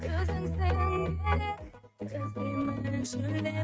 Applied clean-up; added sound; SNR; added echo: neural mask model RNNoise.